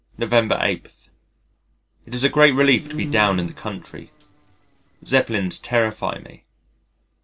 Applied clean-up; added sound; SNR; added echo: neural separator model SepFormer DNS4.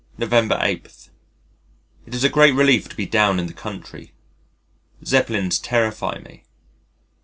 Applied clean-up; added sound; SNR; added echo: none; none; none; none.